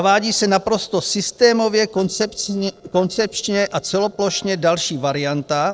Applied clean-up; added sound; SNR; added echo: neural separator model SepFormer DNS4.